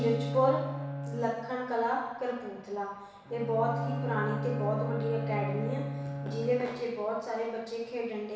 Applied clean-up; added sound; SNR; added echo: none; Bowed string instrument; 4 dB; reverberation time 1.1 s.